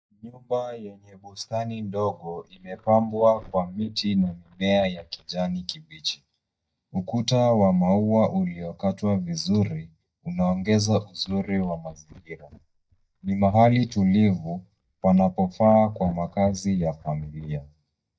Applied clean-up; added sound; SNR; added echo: neural mask model DeepFilterNet 3.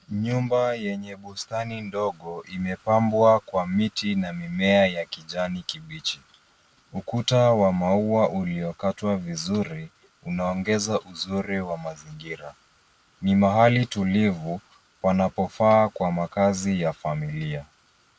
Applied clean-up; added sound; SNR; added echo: none; none; none; none.